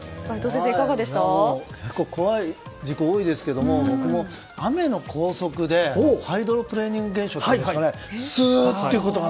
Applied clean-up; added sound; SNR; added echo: none; none; none; none.